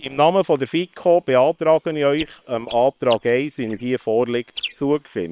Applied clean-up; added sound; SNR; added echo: neural separator model SepFormer WHAM!.